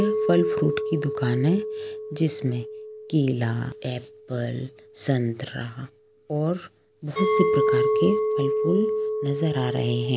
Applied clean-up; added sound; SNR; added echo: none; Chink, clink; 2 dB; none.